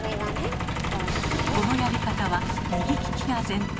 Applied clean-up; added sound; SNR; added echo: none; Truck; -2 dB; none.